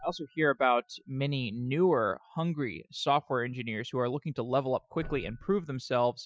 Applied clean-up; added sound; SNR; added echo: classical method Wiener filter.